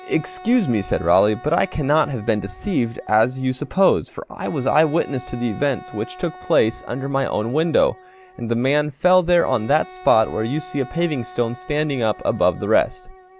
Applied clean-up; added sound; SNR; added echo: none; Wind instrument, woodwind instrument; 20 dB; none.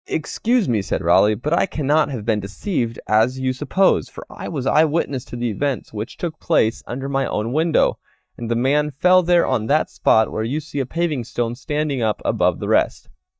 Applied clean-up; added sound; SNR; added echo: neural mask model DeepFilterNet 3.